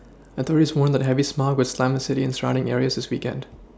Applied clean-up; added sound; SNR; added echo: none; none; none; none.